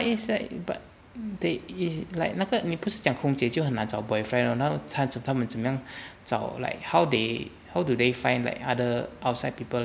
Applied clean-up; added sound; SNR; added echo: none; none; none; none.